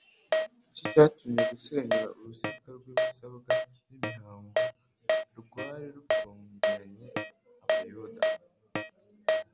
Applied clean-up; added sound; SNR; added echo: none; Keyboard (musical); -1 dB; none.